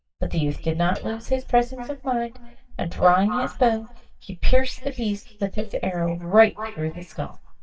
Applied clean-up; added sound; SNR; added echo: neural mask model DeepFilterNet 3.